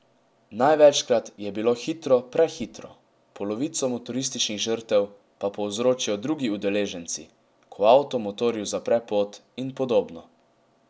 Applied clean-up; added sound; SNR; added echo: none; none; none; none.